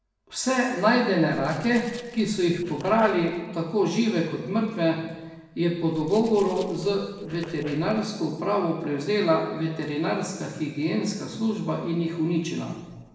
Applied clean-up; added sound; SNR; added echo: neural separator model SepFormer DNS4.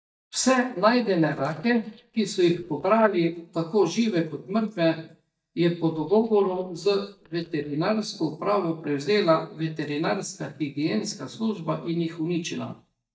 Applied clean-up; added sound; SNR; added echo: neural mask model DeepFilterNet 3.